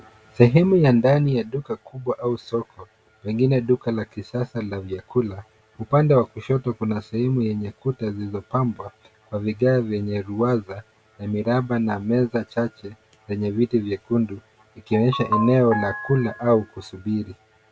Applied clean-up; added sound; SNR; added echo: none; none; none; none.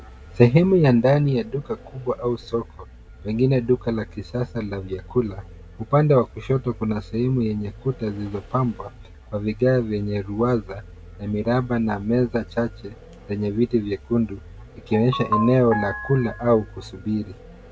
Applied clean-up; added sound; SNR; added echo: none; Vehicle; 19 dB; none.